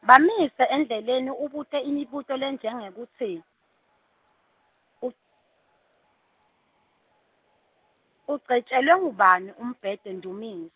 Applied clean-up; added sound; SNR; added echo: none; none; none; none.